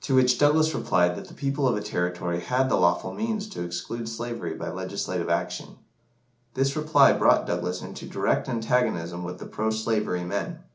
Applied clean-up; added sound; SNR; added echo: none; none; none; none.